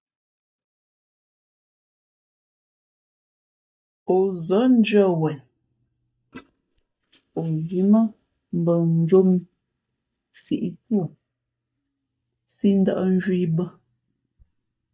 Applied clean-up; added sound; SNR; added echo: neural mask model DeepFilterNet 3.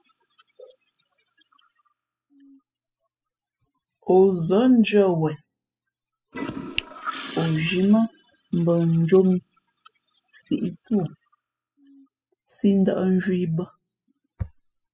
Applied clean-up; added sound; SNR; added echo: classical method spectral subtraction.